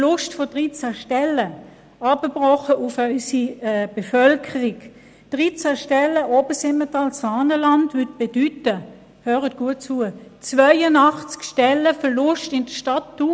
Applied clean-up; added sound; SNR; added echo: none; none; none; none.